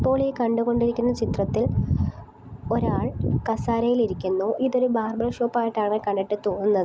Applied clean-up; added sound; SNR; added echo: none; none; none; none.